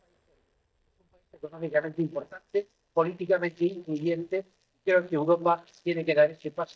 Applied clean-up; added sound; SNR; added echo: neural mask model DeepFilterNet 3.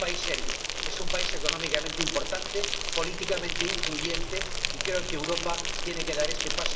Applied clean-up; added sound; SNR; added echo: none; Insect; -4 dB; reverberation time 0.8 s.